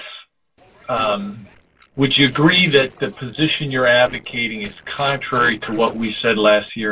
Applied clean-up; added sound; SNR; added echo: neural separator model SepFormer DNS4.